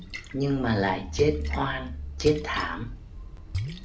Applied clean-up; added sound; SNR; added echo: none; Splash, splatter; 6 dB; none.